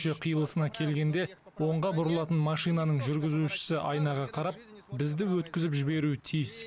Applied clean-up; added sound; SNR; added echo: none; none; none; none.